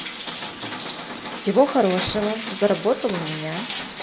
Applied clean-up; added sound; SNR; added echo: none; Rain; 9 dB; none.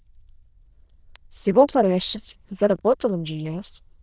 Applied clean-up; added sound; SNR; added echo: neural diffusion model UNIVERSE++.